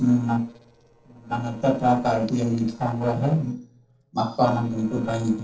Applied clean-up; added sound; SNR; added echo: neural separator model SepFormer DNS4.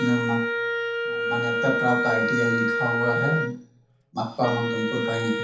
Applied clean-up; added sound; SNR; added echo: none; Wind instrument, woodwind instrument; -1 dB; reverberation time 0.7 s.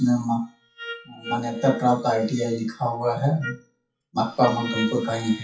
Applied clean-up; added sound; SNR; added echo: classical method WPE with log-MMSE.